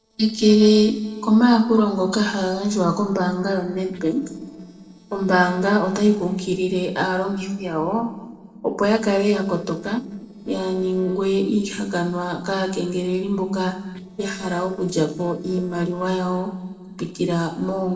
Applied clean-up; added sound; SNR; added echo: neural separator model SepFormer DNS4.